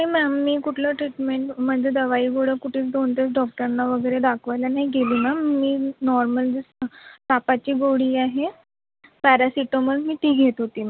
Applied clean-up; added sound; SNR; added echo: none; none; none; none.